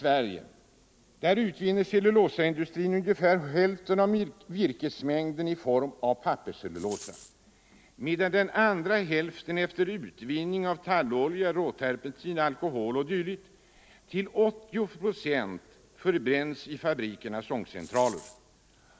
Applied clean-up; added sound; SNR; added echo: none; Rattle; 19 dB; none.